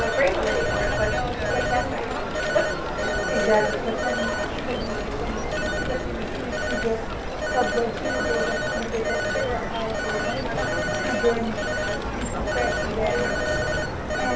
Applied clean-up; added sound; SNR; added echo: none; Telephone; -3 dB; reverberation time 0.3 s.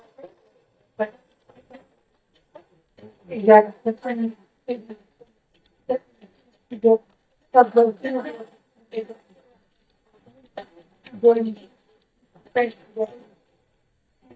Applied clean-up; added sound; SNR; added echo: neural mask model DeepFilterNet 3.